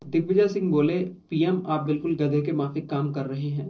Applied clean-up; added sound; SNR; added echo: neural separator model SepFormer DNS4.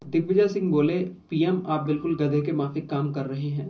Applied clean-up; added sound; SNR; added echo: none; Organ; 20 dB; reverberation time 0.4 s.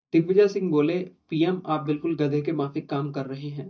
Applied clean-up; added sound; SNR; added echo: neural mask model DeepFilterNet 3.